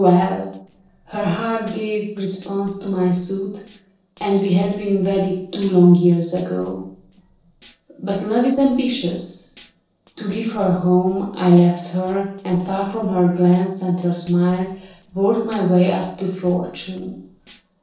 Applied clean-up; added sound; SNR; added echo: neural separator model SepFormer DNS4.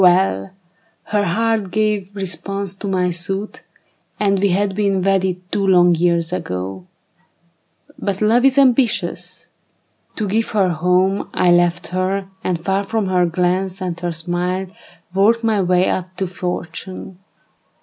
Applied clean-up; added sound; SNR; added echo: none; none; none; none.